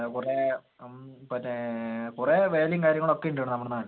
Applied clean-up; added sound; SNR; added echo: none; none; none; none.